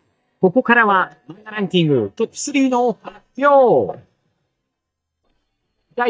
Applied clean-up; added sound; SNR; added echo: neural mask model DeepFilterNet 3.